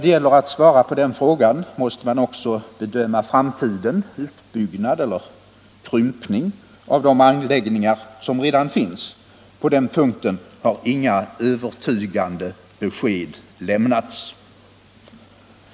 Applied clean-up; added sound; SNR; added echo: none; none; none; none.